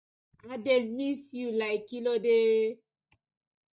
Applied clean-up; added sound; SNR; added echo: neural mask model DeepFilterNet 3.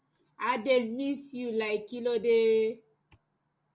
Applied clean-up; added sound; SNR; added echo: none; none; none; none.